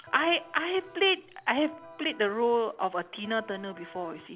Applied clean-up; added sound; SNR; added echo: none; Electric guitar; 19 dB; none.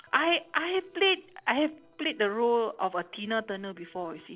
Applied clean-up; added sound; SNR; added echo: neural separator model SepFormer DNS4.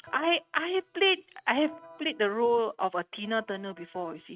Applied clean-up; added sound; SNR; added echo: neural mask model RNNoise.